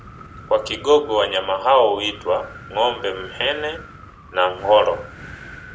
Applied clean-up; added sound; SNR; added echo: none; Wind; 18 dB; none.